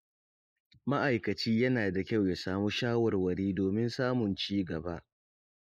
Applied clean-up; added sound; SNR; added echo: neural mask model Resemble Enhance denoiser.